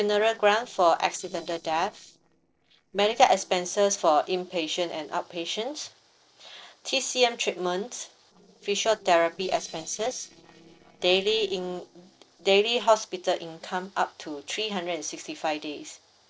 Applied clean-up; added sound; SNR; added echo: neural separator model SepFormer DNS4.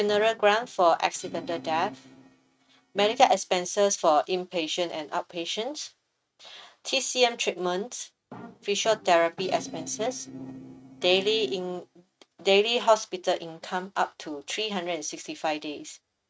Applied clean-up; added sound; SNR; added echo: neural mask model RNNoise.